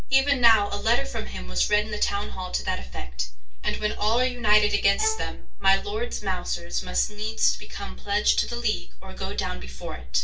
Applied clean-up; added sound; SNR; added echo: none; Bowed string instrument; 18 dB; reverberation time 0.2 s.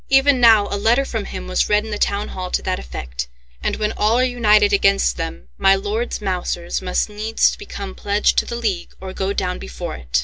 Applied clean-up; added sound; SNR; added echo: none; none; none; none.